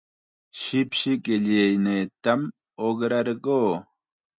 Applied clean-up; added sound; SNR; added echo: none; none; none; none.